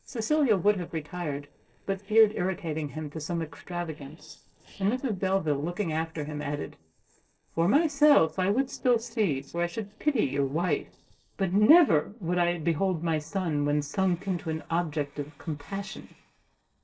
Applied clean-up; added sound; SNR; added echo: neural separator model SepFormer DNS4.